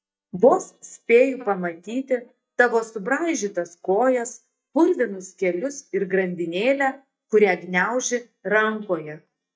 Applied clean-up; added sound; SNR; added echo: neural mask model DeepFilterNet 3.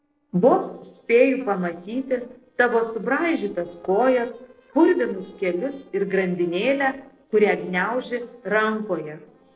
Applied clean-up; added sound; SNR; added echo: neural separator model SepFormer DNS4.